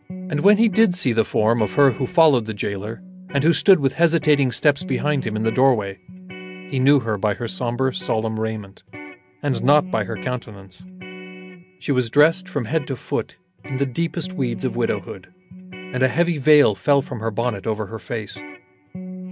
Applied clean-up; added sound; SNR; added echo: none; Electric guitar; 15 dB; none.